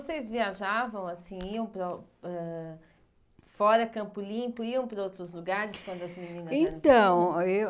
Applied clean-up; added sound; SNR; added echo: none; none; none; none.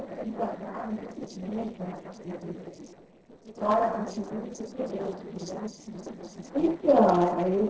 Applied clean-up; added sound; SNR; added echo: neural separator model SepFormer DNS4.